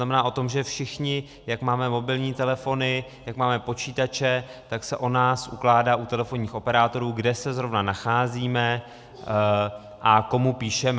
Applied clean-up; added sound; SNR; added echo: none; none; none; none.